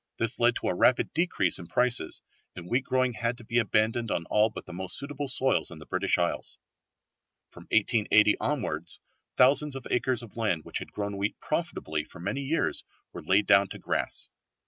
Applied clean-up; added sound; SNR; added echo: none; none; none; none.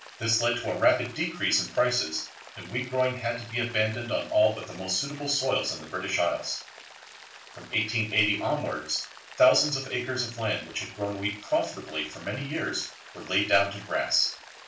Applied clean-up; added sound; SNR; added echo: none; Rain; 19 dB; reverberation time 0.3 s.